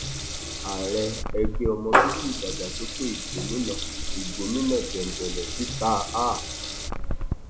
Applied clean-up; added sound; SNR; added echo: none; Water tap, faucet / Liquid; -1 dB; none.